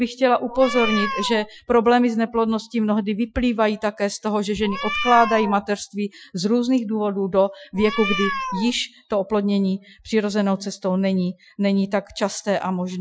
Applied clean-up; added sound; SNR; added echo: classical method Wiener filter.